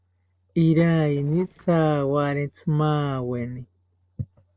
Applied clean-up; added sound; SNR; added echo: neural separator model SepFormer DNS4.